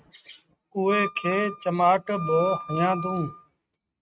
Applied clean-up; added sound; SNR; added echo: neural mask model RNNoise.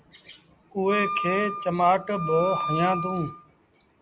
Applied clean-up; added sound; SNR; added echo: none; Wind instrument, woodwind instrument; 5 dB; none.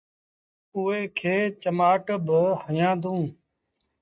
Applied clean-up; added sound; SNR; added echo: neural mask model DeepFilterNet 3.